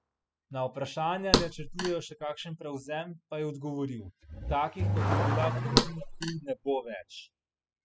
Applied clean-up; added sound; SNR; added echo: classical method spectral subtraction.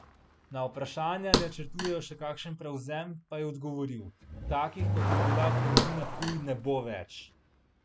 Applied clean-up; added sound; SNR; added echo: none; Thump, thud + Accelerating, revving, vroom / Car; -2 dB; none.